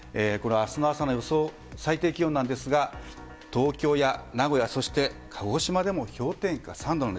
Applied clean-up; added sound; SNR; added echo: none; none; none; none.